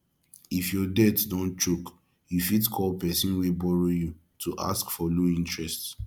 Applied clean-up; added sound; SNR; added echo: none; none; none; none.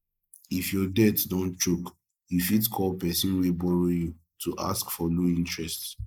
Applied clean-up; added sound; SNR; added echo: neural mask model Resemble Enhance denoiser.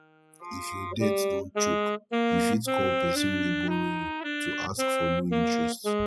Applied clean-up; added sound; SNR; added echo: classical method spectral subtraction.